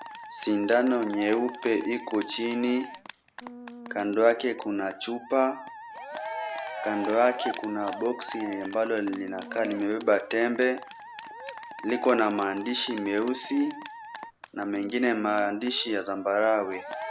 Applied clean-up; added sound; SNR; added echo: none; Musical instrument + Cheering; 12 dB; none.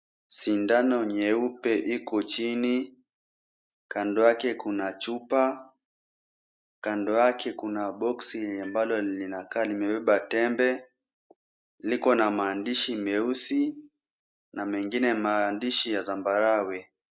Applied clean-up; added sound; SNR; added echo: none; none; none; none.